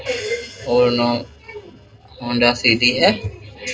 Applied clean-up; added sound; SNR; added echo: neural separator model SepFormer DNS4.